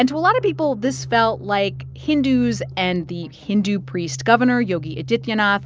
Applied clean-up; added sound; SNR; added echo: none; none; none; none.